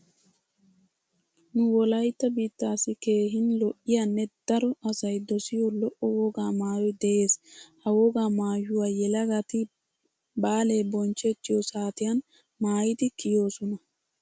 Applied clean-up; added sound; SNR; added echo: none; none; none; none.